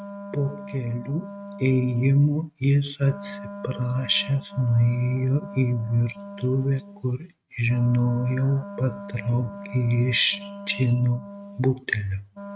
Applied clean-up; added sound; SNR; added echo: neural mask model RNNoise.